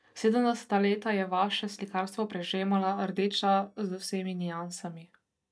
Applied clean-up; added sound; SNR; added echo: neural mask model DeepFilterNet 3.